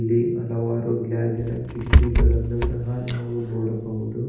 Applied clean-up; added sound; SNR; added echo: none; Rattle / Breathing; -3 dB; reverberation time 0.8 s.